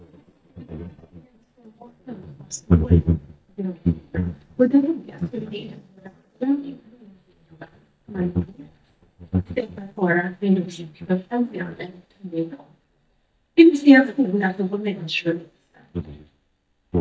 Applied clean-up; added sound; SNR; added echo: neural mask model DeepFilterNet 3.